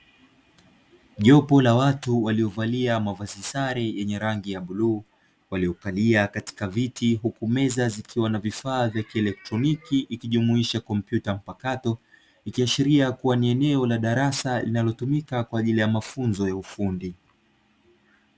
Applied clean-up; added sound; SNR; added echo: none; none; none; none.